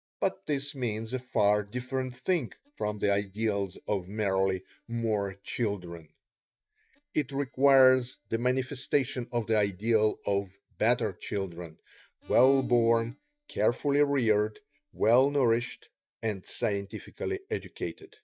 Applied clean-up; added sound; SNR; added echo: neural mask model DeepFilterNet 3.